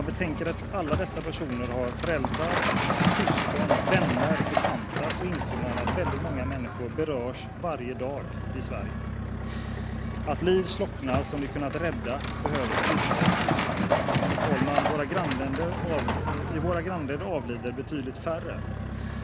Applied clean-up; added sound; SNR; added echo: none; Truck; -3 dB; none.